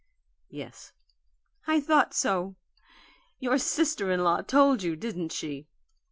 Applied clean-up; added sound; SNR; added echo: none; none; none; none.